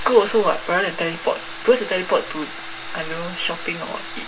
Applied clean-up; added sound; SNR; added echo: none; Domestic sounds, home sounds; 13 dB; reverberation time 0.1 s.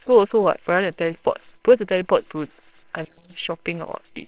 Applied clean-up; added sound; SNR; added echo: neural separator model SepFormer WHAMR!.